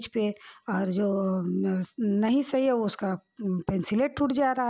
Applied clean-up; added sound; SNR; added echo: none; none; none; none.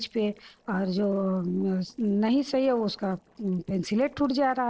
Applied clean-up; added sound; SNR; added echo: neural separator model SepFormer DNS4.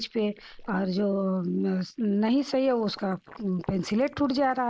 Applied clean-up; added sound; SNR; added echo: neural mask model Resemble Enhance denoiser.